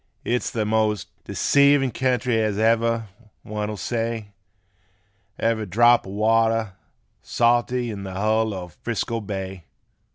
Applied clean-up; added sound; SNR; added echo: none; none; none; none.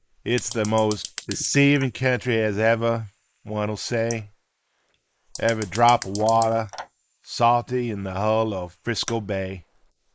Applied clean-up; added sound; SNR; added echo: neural mask model Resemble Enhance denoiser.